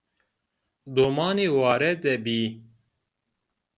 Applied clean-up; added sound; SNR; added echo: none; none; none; none.